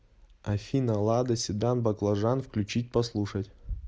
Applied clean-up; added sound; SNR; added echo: none; none; none; none.